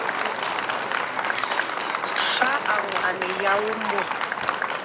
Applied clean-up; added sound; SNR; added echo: none; Applause; -3 dB; none.